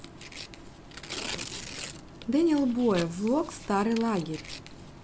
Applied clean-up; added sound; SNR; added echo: none; Tearing; 13 dB; none.